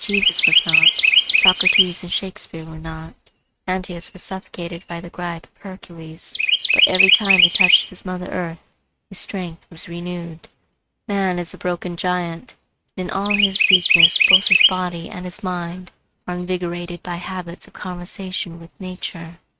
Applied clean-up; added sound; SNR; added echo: neural mask model RNNoise.